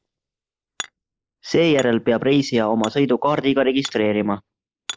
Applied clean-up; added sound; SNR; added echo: neural mask model Resemble Enhance denoiser.